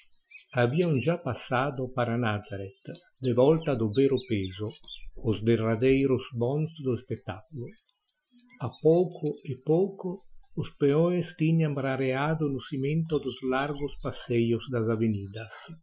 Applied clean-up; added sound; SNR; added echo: classical method Wiener filter.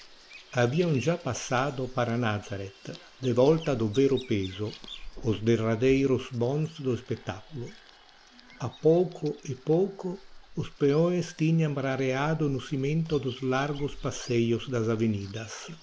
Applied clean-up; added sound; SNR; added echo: none; Bird vocalization, bird call, bird song + Meow / Purr; 19 dB; none.